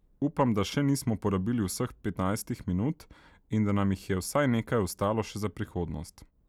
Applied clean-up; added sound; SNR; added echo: none; none; none; none.